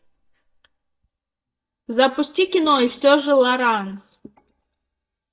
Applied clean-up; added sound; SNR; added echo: neural mask model DeepFilterNet 3.